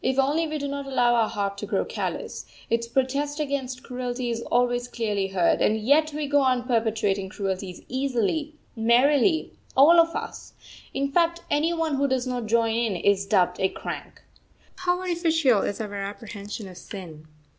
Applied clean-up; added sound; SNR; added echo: none; none; none; none.